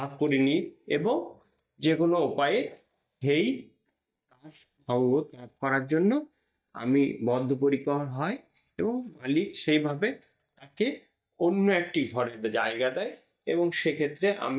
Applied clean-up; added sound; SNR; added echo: neural mask model DeepFilterNet 3.